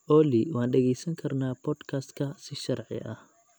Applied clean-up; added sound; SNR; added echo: none; none; none; none.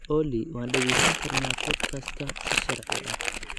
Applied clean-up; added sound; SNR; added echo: none; Crumpling, crinkling; -3 dB; none.